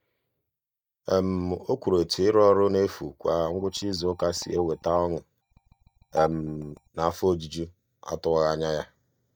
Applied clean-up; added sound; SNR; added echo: neural mask model DeepFilterNet 3.